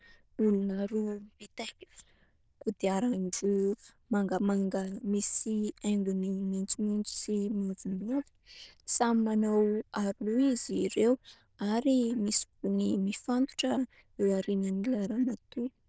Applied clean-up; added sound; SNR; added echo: neural diffusion model UNIVERSE++.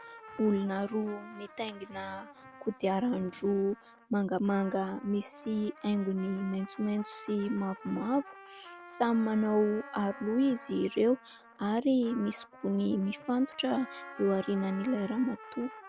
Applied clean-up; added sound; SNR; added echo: none; Trumpet + Wind instrument, woodwind instrument; 18 dB; none.